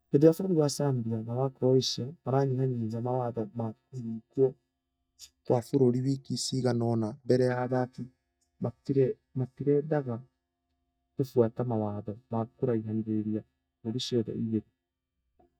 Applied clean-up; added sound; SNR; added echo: neural mask model DeepFilterNet 3.